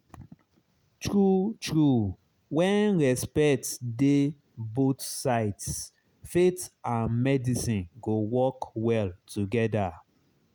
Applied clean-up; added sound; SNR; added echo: none; none; none; none.